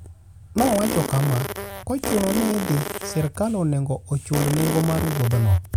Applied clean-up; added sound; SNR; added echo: none; Fart; 6 dB; none.